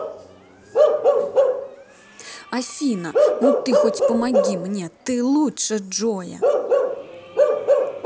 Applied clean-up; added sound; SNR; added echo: none; Bark / Livestock, farm animals, working animals; -5 dB; none.